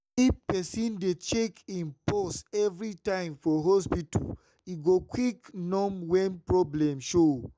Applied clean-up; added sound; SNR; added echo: none; none; none; none.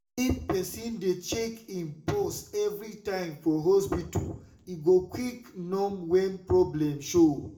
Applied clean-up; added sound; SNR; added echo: none; none; none; reverberation time 0.4 s.